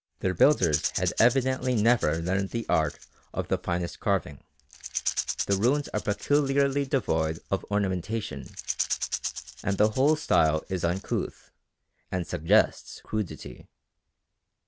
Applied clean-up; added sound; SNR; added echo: none; Rattle / Rattle (instrument); 10 dB; none.